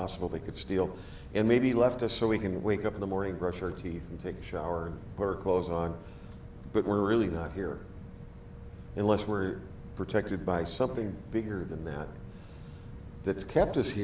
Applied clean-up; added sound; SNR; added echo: none; none; none; none.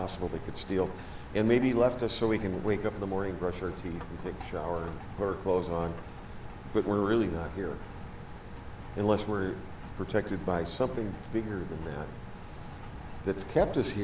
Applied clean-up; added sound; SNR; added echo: none; Rain; 13 dB; none.